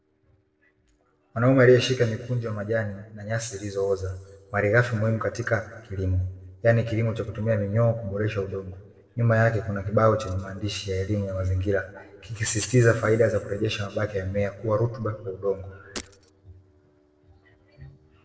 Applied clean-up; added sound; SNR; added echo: neural separator model SepFormer DNS4.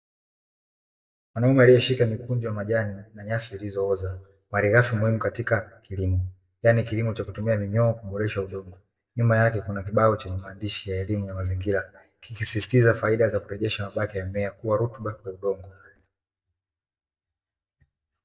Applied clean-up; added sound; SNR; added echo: neural mask model DeepFilterNet 3.